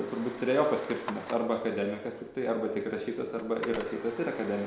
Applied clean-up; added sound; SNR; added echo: none; Camera; 15 dB; none.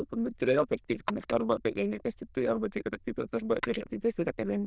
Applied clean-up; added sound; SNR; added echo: neural diffusion model UNIVERSE++.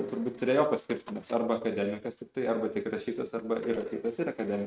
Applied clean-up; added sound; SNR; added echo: neural mask model RNNoise.